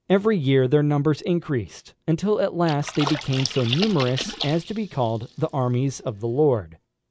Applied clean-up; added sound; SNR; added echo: none; Splash, splatter; 11 dB; none.